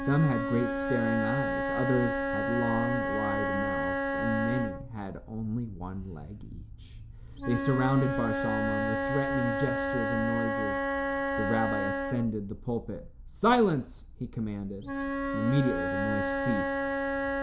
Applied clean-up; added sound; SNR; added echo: none; Wind instrument, woodwind instrument; 1 dB; none.